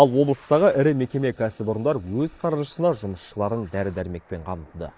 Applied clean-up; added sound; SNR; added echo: neural mask model Resemble Enhance denoiser.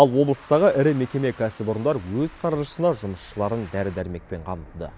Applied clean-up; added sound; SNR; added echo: none; none; none; none.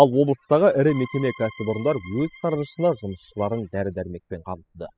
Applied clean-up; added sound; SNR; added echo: classical method spectral subtraction.